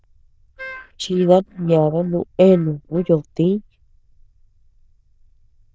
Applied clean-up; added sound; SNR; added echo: neural diffusion model UNIVERSE++.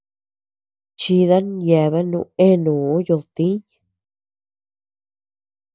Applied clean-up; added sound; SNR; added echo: none; none; none; none.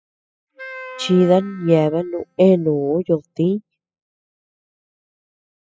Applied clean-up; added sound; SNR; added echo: classical method spectral subtraction.